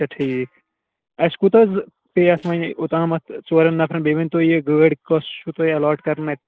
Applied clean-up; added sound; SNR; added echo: neural separator model SepFormer DNS4.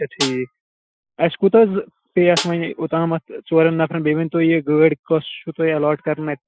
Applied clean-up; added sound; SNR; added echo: classical method Wiener filter.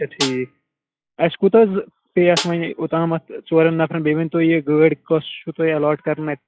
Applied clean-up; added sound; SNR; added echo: classical method log-MMSE.